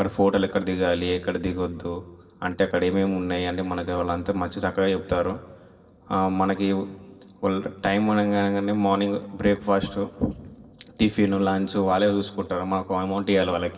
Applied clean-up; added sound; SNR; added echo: none; none; none; reverberation time 1.4 s.